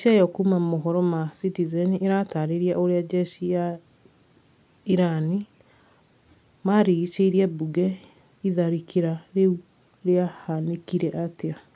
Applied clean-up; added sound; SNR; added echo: none; none; none; none.